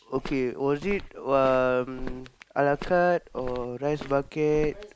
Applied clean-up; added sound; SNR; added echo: none; Walk, footsteps; 13 dB; none.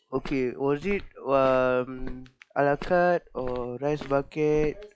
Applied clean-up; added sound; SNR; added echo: classical method log-MMSE.